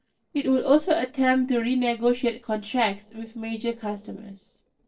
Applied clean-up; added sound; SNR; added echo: neural separator model SepFormer DNS4.